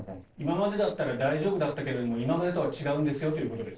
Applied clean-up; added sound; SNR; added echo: neural separator model SepFormer DNS4.